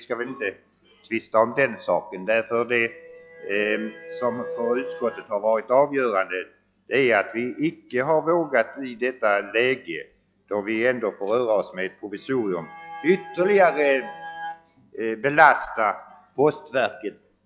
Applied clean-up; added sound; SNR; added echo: classical method log-MMSE.